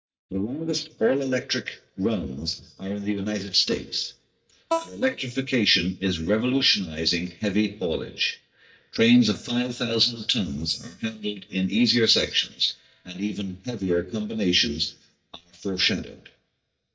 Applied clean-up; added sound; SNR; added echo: neural mask model DeepFilterNet 3.